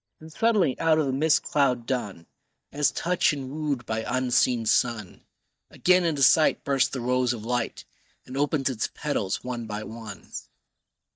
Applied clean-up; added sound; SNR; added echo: neural mask model DeepFilterNet 3.